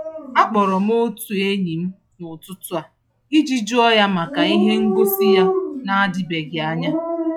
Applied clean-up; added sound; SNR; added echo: classical method log-MMSE.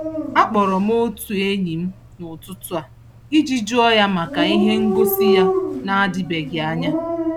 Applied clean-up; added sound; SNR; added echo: none; Dog; 4 dB; none.